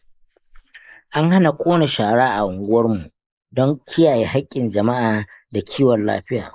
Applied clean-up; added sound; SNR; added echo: neural mask model Resemble Enhance denoiser.